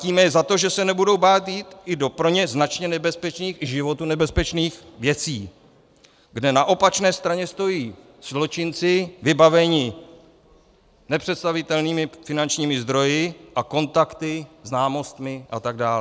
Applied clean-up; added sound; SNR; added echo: none; none; none; none.